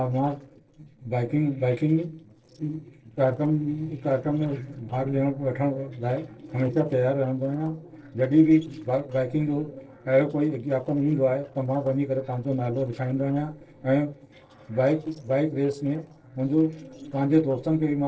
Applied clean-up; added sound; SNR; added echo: neural separator model SepFormer DNS4.